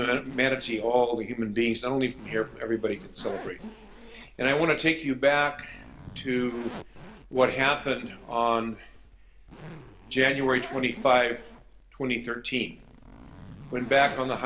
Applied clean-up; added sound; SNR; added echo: none; Zipper (clothing); 17 dB; none.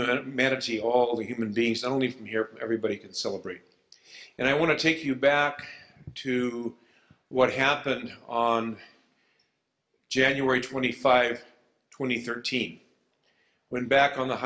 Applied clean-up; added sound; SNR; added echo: none; none; none; none.